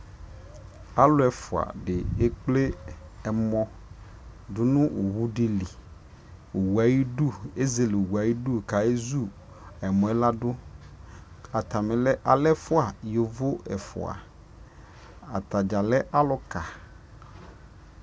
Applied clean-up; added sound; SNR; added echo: none; none; none; none.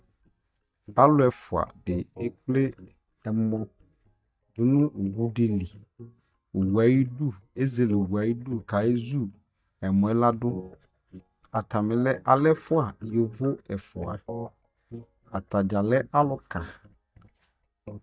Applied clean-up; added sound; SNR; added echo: neural mask model DeepFilterNet 3.